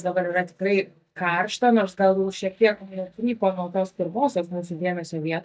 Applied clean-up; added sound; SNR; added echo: neural mask model DeepFilterNet 3.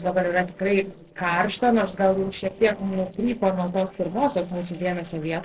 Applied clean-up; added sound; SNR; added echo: neural separator model SepFormer DNS4.